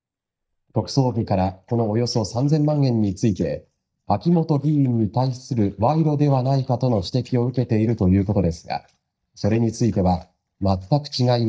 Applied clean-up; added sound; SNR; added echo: neural mask model DeepFilterNet 3.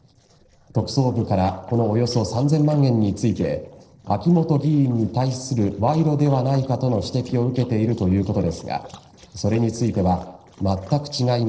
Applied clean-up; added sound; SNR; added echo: neural separator model SepFormer DNS4.